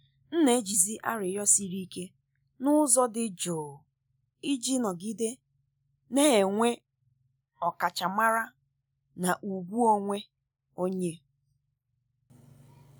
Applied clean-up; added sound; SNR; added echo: none; none; none; none.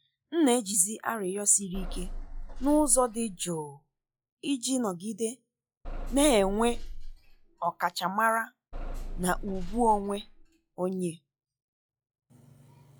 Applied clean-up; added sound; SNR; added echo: classical method log-MMSE.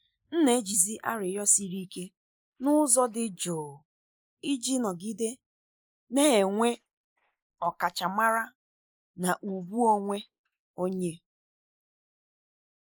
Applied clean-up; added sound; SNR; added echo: neural mask model Resemble Enhance denoiser.